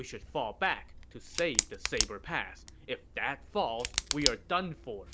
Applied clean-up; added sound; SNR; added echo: none; Tick; 2 dB; none.